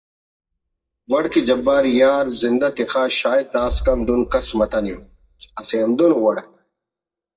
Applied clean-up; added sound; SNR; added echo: neural mask model DeepFilterNet 3.